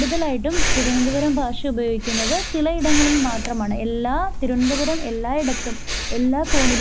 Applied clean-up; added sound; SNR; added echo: none; Breathing; 1 dB; none.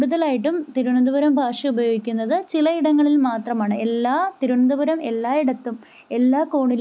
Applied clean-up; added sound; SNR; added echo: none; none; none; none.